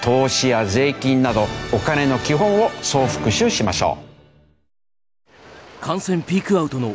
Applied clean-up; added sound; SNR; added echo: none; none; none; none.